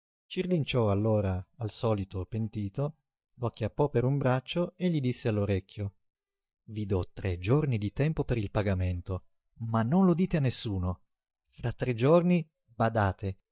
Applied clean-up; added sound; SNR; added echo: neural mask model DeepFilterNet 3.